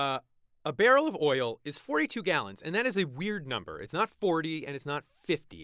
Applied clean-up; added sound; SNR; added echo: none; none; none; none.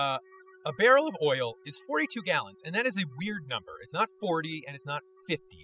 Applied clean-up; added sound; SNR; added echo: classical method spectral subtraction.